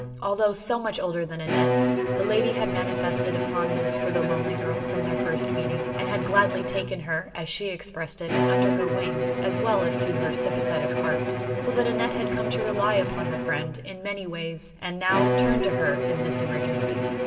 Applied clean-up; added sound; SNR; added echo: none; Bowed string instrument; -2 dB; reverberation time 1.7 s.